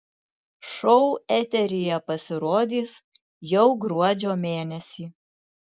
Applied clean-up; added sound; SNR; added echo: none; none; none; none.